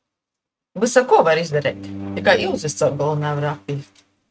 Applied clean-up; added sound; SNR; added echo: neural mask model RNNoise.